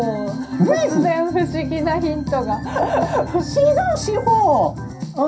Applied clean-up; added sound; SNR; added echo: none; Engine; 13 dB; reverberation time 0.3 s.